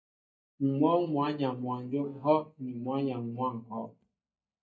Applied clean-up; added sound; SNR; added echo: neural mask model DeepFilterNet 3.